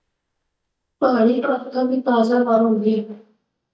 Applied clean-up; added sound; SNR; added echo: neural mask model DeepFilterNet 3.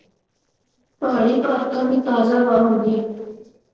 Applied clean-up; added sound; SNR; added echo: neural separator model SepFormer DNS4.